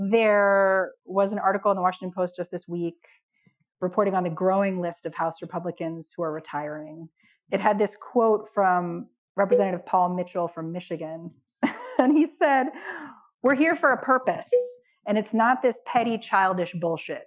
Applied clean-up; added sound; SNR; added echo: classical method Wiener filter.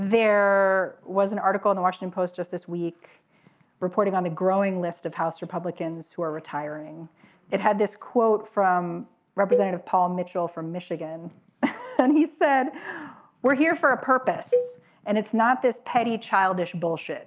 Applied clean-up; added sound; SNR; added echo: none; Cowbell; 6 dB; none.